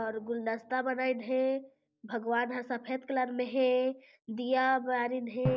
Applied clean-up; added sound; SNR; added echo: none; Drum; 14 dB; none.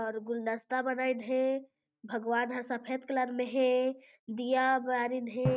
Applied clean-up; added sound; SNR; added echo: neural mask model RNNoise.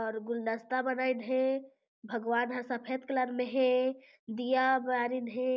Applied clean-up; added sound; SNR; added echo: none; none; none; none.